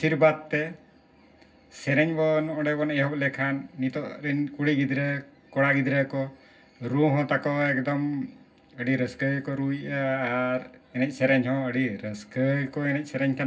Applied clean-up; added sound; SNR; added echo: none; none; none; reverberation time 0.4 s.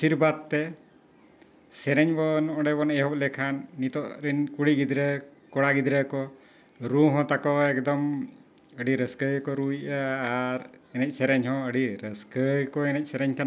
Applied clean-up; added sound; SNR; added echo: none; none; none; none.